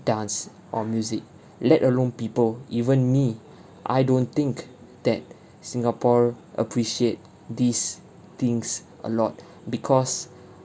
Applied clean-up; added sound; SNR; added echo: none; none; none; none.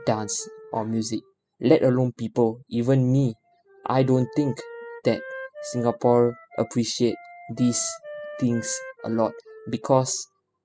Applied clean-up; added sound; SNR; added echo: classical method spectral subtraction.